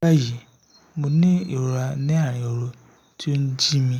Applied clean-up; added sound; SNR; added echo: none; none; none; none.